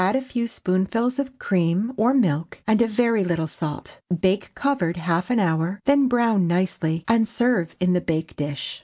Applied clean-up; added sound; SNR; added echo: none; none; none; none.